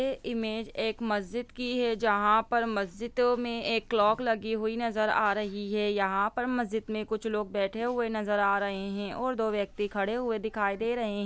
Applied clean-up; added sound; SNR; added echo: none; none; none; none.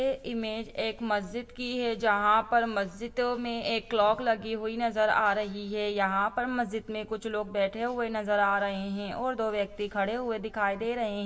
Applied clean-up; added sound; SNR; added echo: none; none; none; reverberation time 0.7 s.